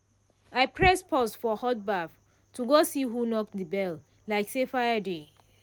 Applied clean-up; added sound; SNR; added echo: none; none; none; none.